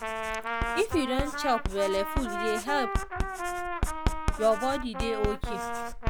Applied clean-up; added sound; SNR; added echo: none; Trumpet + Writing; 0 dB; none.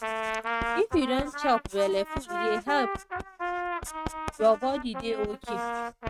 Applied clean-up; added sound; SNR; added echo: neural mask model RNNoise.